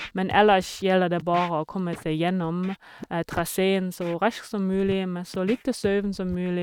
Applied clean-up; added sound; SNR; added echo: neural mask model RNNoise.